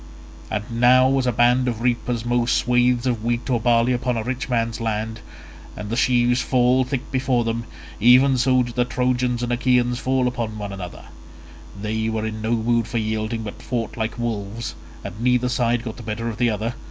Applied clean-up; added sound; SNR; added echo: none; none; none; none.